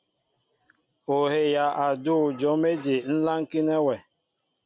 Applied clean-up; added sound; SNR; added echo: none; none; none; none.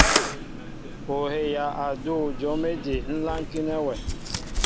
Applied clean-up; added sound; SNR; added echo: none; Camera; -1 dB; none.